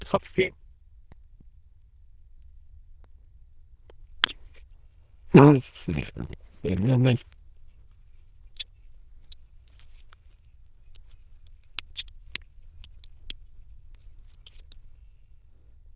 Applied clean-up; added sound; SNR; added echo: neural diffusion model UNIVERSE++.